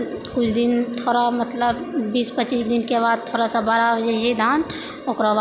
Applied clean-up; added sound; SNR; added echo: none; none; none; none.